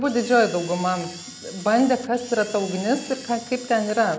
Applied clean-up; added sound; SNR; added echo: none; Camera; 16 dB; none.